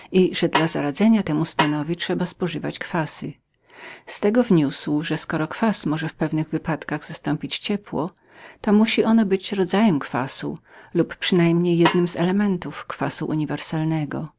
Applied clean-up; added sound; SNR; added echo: none; Snare drum; 7 dB; none.